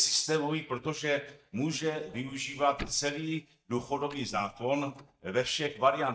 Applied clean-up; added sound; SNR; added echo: neural mask model DeepFilterNet 3.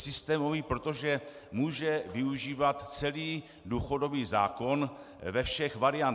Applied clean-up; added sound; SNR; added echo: none; none; none; none.